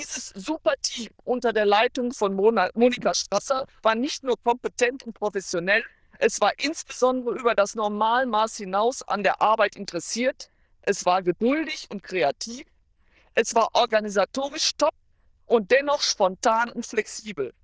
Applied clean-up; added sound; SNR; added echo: neural diffusion model UNIVERSE++.